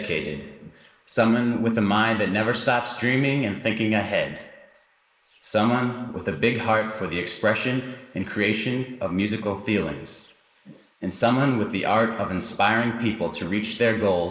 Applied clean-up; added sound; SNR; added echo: neural mask model Resemble Enhance denoiser.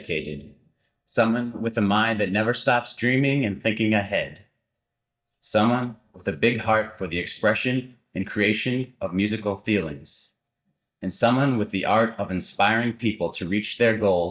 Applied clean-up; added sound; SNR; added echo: neural mask model DeepFilterNet 3.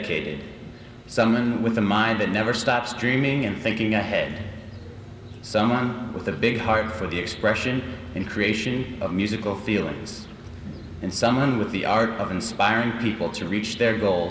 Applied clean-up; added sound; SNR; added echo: none; none; none; none.